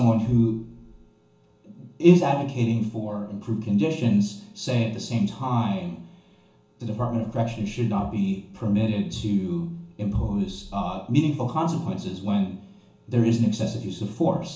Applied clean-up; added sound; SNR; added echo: none; none; none; reverberation time 0.8 s.